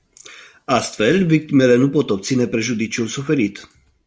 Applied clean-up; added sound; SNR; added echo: none; none; none; none.